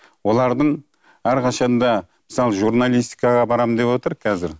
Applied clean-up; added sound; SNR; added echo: none; none; none; none.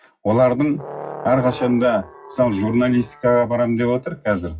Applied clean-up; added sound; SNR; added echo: classical method WPE with log-MMSE.